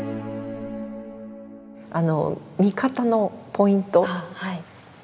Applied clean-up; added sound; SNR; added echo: none; none; none; none.